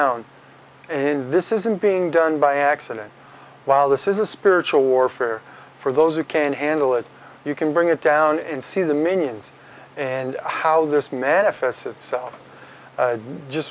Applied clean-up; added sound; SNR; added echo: none; none; none; none.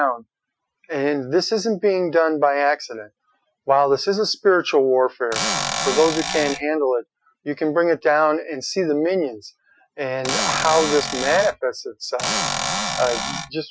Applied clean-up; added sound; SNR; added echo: classical method Wiener filter.